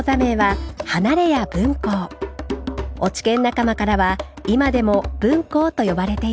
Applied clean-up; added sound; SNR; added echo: none; none; none; none.